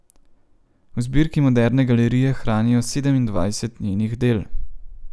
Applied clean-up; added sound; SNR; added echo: none; none; none; none.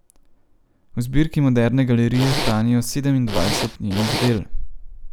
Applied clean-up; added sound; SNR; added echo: none; Zipper (clothing); 5 dB; none.